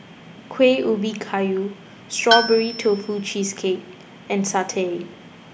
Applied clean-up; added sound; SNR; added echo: none; Tools; 7 dB; none.